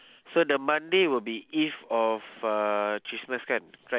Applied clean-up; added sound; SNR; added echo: none; none; none; none.